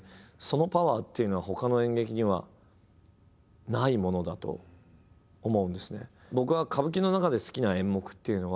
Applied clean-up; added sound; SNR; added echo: none; none; none; none.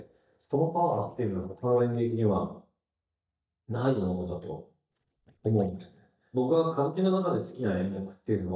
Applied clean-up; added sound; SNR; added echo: neural mask model DeepFilterNet 3.